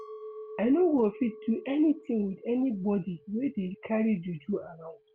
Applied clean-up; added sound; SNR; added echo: none; Chink, clink; 19 dB; none.